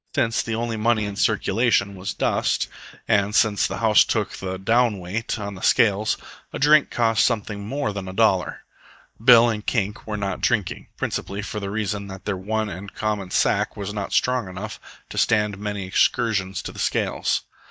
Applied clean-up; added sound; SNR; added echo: neural mask model DeepFilterNet 3.